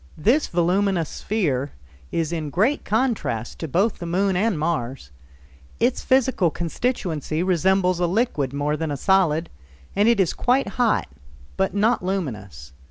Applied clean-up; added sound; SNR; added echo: none; none; none; none.